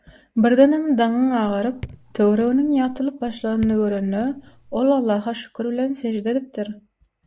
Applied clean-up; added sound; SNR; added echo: none; Raindrop / Drip; 19 dB; none.